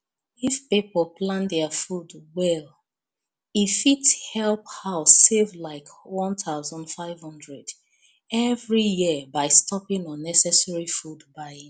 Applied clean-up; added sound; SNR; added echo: none; none; none; none.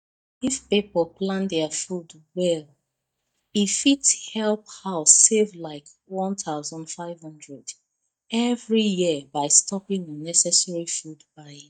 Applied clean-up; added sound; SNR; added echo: neural mask model DeepFilterNet 3.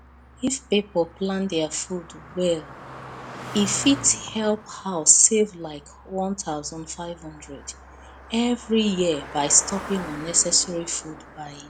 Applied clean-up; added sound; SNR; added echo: none; Car passing by; 15 dB; none.